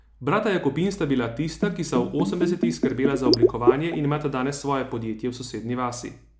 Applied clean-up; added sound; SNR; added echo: none; Bathtub (filling or washing); -1 dB; none.